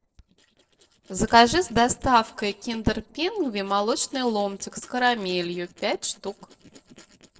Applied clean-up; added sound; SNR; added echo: neural separator model SepFormer DNS4.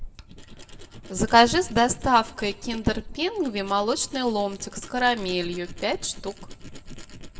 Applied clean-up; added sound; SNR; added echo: none; Tools; 14 dB; reverberation time 1.0 s.